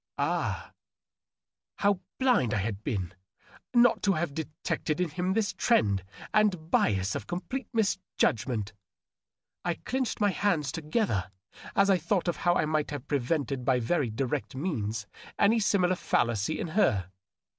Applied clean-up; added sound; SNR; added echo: none; none; none; none.